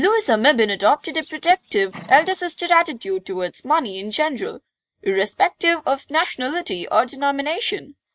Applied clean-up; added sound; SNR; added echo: neural mask model RNNoise.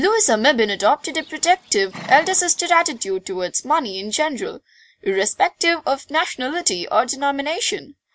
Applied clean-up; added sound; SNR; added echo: none; Livestock, farm animals, working animals; 20 dB; none.